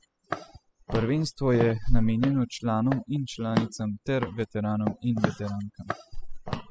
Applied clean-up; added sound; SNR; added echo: classical method spectral subtraction.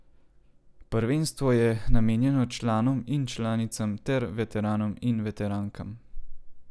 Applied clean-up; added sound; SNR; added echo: none; none; none; none.